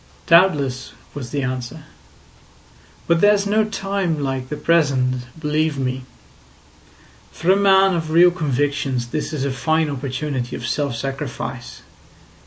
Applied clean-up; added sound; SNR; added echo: none; none; none; none.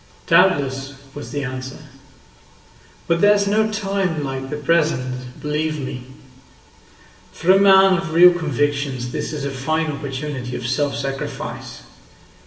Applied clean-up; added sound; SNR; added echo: none; none; none; reverberation time 1.1 s.